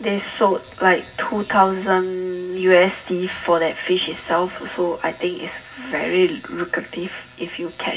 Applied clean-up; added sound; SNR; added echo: none; none; none; reverberation time 0.4 s.